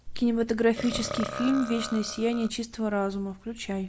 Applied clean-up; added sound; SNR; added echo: none; Burping, eructation; 11 dB; none.